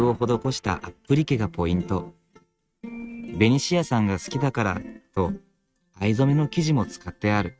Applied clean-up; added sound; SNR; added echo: neural mask model RNNoise.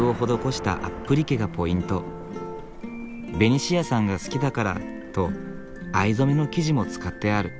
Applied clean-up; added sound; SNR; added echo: none; Thunder; 17 dB; none.